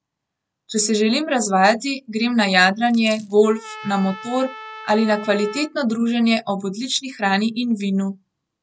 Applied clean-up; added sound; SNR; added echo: none; Coin (dropping) + Trumpet; 17 dB; none.